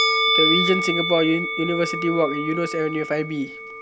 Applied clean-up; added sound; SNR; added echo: none; Musical instrument; 1 dB; none.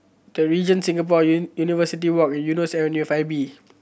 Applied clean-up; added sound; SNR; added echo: none; none; none; none.